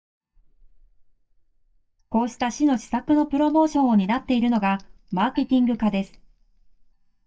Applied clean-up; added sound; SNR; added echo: neural mask model DeepFilterNet 3.